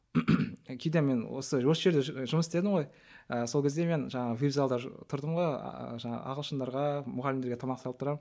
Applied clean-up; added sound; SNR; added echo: none; none; none; none.